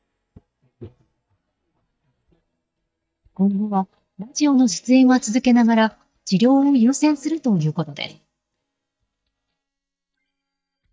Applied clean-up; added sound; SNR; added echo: neural mask model DeepFilterNet 3.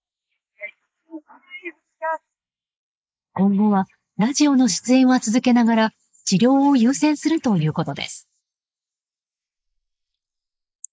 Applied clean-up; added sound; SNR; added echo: neural mask model Resemble Enhance denoiser.